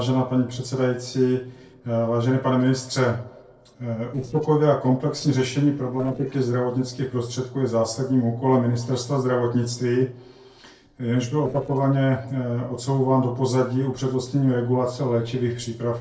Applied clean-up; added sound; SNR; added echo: neural separator model SepFormer DNS4.